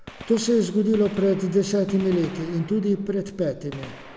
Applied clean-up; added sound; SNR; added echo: none; Gunshot, gunfire; 19 dB; none.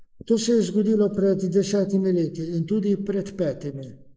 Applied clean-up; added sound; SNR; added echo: neural mask model Resemble Enhance denoiser.